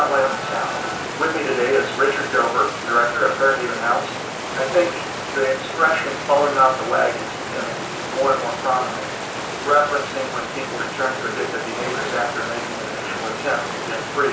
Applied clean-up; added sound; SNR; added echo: none; Water; 6 dB; reverberation time 0.6 s.